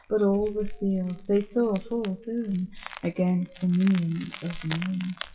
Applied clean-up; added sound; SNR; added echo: classical method WPE with log-MMSE.